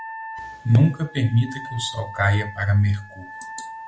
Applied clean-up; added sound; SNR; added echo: none; Wind instrument, woodwind instrument; 15 dB; none.